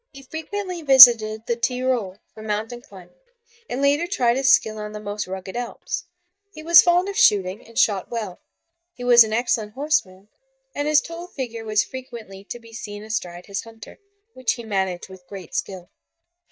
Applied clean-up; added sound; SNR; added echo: neural mask model DeepFilterNet 3.